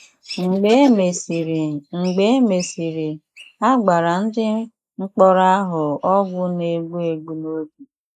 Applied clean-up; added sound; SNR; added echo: neural mask model Resemble Enhance denoiser.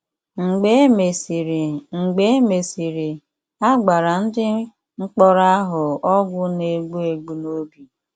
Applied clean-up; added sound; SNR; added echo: none; none; none; none.